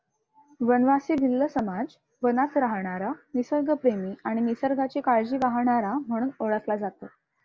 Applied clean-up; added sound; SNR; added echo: none; none; none; none.